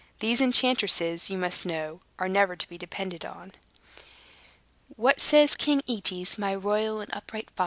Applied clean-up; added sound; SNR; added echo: none; none; none; none.